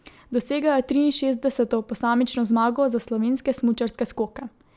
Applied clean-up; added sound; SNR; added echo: none; none; none; none.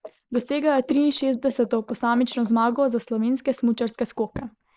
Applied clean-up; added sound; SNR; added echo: neural mask model Resemble Enhance denoiser.